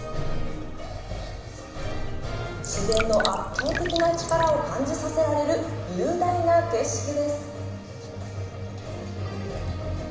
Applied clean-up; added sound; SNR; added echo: none; Drip; 7 dB; reverberation time 0.9 s.